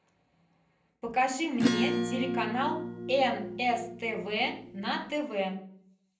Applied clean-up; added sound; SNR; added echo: none; Acoustic guitar / Strum; 1 dB; reverberation time 0.6 s.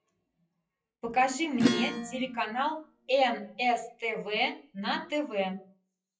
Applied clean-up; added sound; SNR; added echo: classical method WPE with log-MMSE.